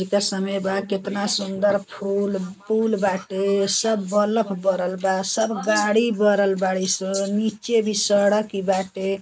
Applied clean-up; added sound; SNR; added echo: neural mask model Resemble Enhance denoiser.